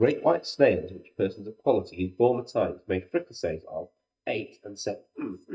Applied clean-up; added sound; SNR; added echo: neural mask model DeepFilterNet 3.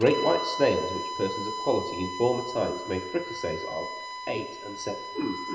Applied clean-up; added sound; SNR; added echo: none; Bowed string instrument; 7 dB; reverberation time 0.9 s.